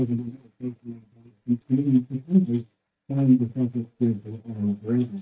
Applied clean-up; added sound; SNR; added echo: neural mask model DeepFilterNet 3.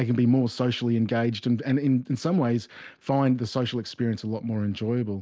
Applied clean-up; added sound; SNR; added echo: none; none; none; none.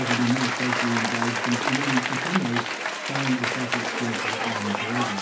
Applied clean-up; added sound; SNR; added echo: none; Applause / Cheering; -1 dB; reverberation time 0.3 s.